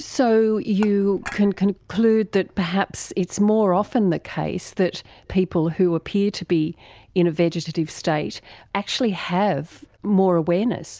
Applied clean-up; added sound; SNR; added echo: none; Dishes, pots, and pans / Chink, clink; 16 dB; none.